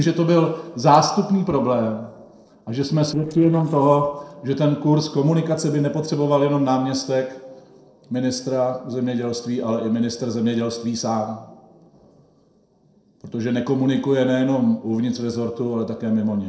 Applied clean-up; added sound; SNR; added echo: neural separator model SepFormer DNS4.